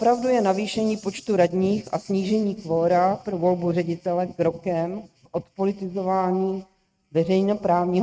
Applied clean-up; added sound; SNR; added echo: neural mask model RNNoise.